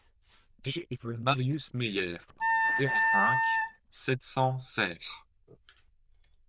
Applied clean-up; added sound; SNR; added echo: neural diffusion model UNIVERSE++.